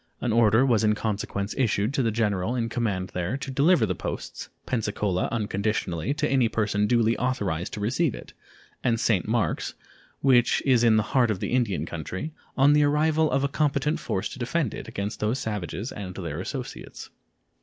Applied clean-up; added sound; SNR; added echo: none; none; none; none.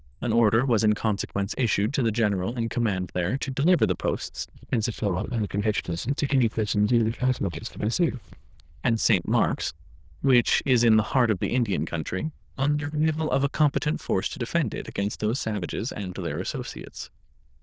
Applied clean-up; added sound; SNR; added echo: neural diffusion model UNIVERSE++.